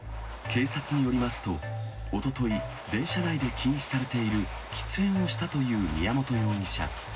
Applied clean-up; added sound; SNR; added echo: none; Domestic sounds, home sounds; 14 dB; reverberation time 0.4 s.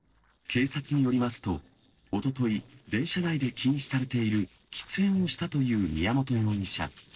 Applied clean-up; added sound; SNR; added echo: neural separator model SepFormer DNS4.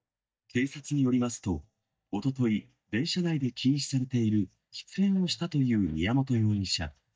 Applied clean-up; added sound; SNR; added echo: neural mask model DeepFilterNet 3.